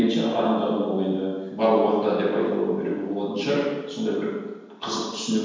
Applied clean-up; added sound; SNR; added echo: none; none; none; reverberation time 1.2 s.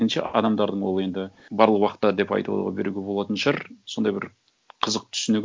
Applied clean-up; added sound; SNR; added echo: none; none; none; none.